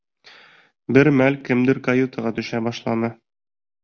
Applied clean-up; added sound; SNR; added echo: none; none; none; none.